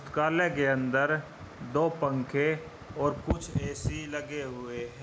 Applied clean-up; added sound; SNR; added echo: none; none; none; none.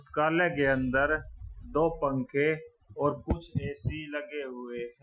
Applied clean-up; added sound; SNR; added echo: classical method Wiener filter.